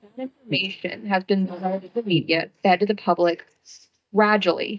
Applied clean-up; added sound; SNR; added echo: neural mask model DeepFilterNet 3.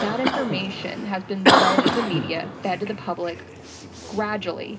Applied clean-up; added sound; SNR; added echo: none; Cough; -3 dB; reverberation time 0.2 s.